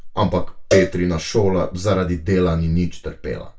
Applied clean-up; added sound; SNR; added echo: none; Cowbell; 8 dB; reverberation time 0.2 s.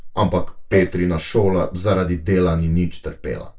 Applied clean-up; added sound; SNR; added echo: neural separator model SepFormer DNS4.